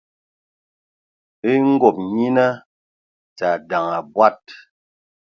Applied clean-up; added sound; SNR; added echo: none; none; none; none.